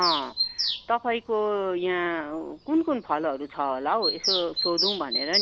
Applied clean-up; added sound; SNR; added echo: none; Bird vocalization, bird call, bird song; 4 dB; none.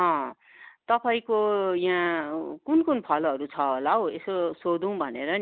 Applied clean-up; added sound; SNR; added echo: none; none; none; none.